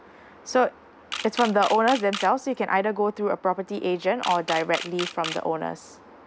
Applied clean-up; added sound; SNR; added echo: none; Camera; 11 dB; none.